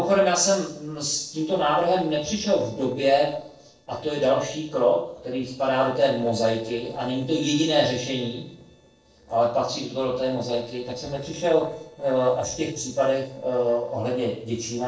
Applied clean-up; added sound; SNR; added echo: neural separator model SepFormer DNS4.